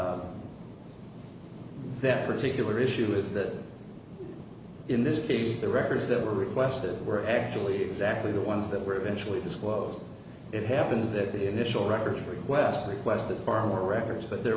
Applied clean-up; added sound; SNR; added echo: none; none; none; none.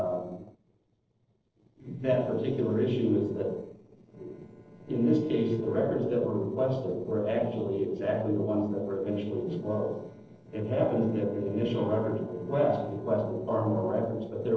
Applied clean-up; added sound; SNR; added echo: neural separator model SepFormer DNS4.